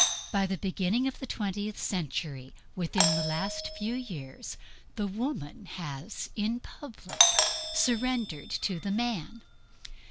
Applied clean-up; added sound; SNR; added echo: none; Doorbell; 2 dB; none.